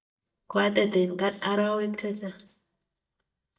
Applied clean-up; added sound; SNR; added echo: neural mask model DeepFilterNet 3.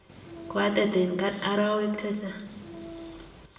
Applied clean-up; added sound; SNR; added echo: none; Train; 14 dB; reverberation time 1.1 s.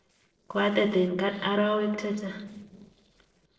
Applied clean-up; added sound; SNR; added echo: neural separator model SepFormer DNS4.